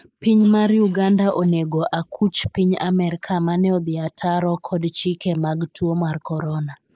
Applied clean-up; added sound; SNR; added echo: neural mask model Resemble Enhance denoiser.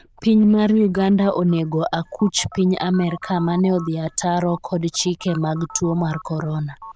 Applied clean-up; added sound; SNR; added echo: neural diffusion model UNIVERSE++.